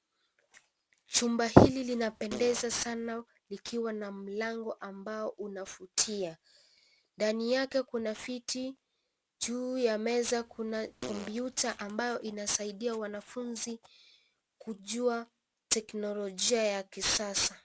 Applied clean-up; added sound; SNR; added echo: none; Fart; 15 dB; none.